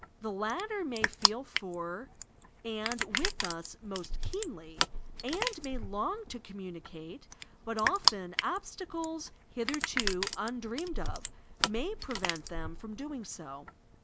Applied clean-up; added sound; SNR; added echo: none; Crushing; -2 dB; none.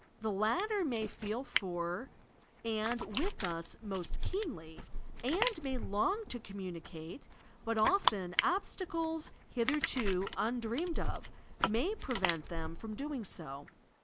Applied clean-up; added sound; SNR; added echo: neural mask model Resemble Enhance denoiser.